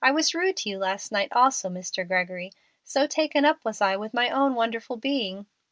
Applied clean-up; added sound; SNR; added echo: none; none; none; none.